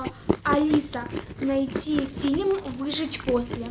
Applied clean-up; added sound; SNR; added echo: none; Chewing, mastication; 8 dB; none.